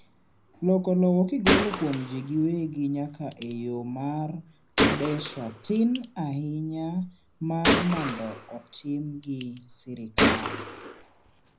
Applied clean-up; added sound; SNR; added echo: none; Gunshot, gunfire; 2 dB; reverberation time 0.4 s.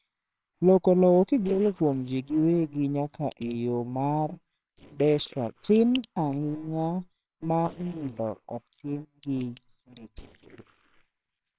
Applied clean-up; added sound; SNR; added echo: neural separator model SepFormer WHAMR!.